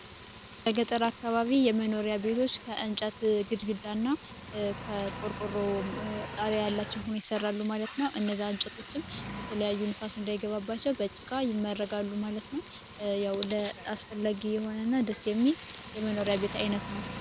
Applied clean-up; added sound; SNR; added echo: none; Engine + Frying (food); 11 dB; none.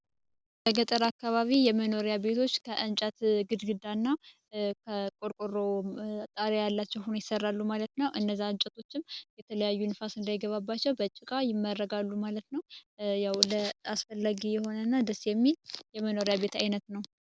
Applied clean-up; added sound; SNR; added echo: none; none; none; none.